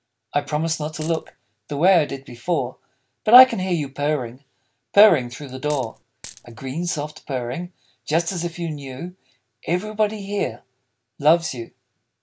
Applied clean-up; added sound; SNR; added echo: none; Coin (dropping); 18 dB; none.